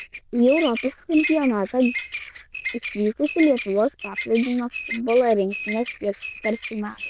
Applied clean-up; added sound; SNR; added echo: neural diffusion model UNIVERSE++.